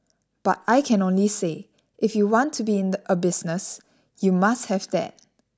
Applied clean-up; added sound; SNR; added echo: none; none; none; none.